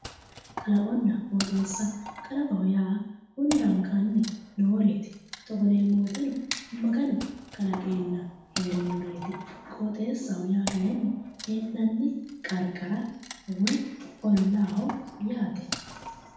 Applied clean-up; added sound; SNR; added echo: none; Wood; 14 dB; reverberation time 0.8 s.